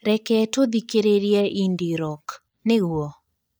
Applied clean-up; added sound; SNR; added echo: neural mask model DeepFilterNet 3.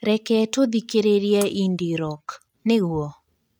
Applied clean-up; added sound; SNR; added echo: neural mask model RNNoise.